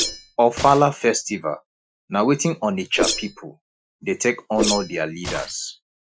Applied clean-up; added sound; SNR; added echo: classical method Wiener filter.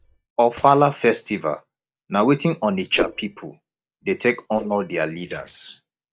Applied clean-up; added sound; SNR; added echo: neural mask model DeepFilterNet 3.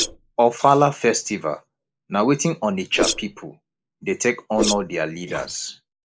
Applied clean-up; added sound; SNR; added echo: neural mask model Resemble Enhance denoiser.